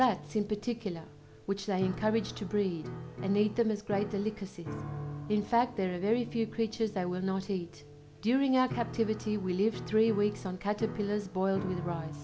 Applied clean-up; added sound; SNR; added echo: none; Piano; 11 dB; none.